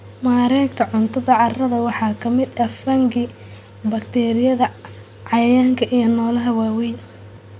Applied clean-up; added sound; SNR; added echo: none; none; none; none.